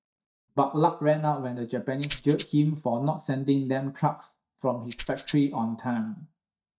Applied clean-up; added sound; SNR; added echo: neural mask model DeepFilterNet 3.